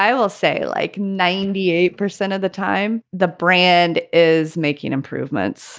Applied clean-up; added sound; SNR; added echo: neural mask model DeepFilterNet 3.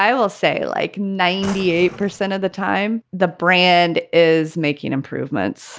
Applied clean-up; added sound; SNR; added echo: none; Drawer open or close; 17 dB; none.